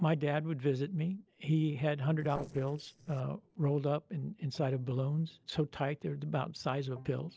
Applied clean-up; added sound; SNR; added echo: neural separator model SepFormer DNS4.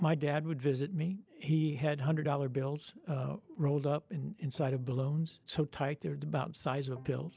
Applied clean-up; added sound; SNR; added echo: none; none; none; none.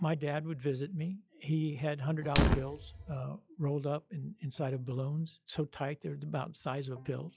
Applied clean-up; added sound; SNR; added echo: classical method log-MMSE.